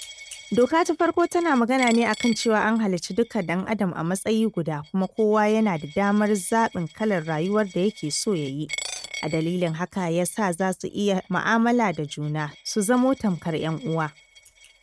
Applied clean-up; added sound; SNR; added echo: neural mask model RNNoise.